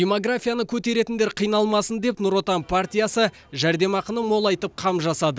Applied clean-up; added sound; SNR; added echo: none; none; none; none.